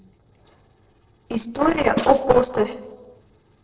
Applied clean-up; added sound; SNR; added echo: neural separator model SepFormer DNS4.